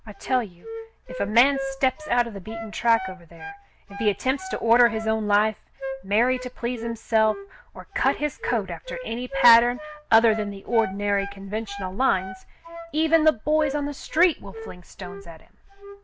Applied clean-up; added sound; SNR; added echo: none; Wind instrument, woodwind instrument; 12 dB; none.